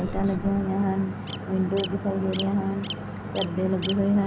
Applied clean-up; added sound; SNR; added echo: none; Bird vocalization, bird call, bird song; 14 dB; none.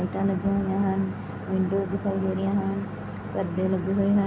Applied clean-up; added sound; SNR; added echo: none; none; none; none.